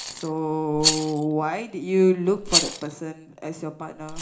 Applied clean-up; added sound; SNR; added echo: none; Rattle; 4 dB; reverberation time 0.4 s.